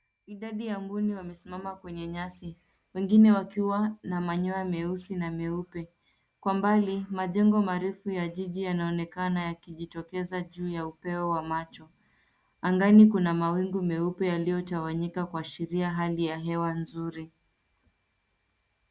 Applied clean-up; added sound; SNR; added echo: none; none; none; none.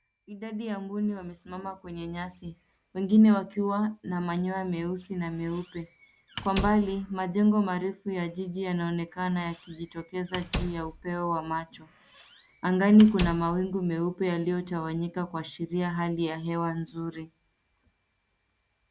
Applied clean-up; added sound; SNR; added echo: none; Squeak / Slam; 11 dB; none.